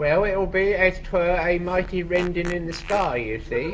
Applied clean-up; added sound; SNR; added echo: none; Fart; 16 dB; none.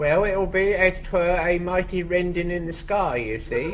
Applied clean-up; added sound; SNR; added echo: none; none; none; none.